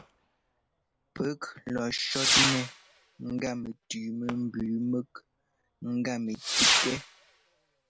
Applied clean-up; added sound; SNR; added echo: none; Whoosh, swoosh, swish / Fireworks; -1 dB; none.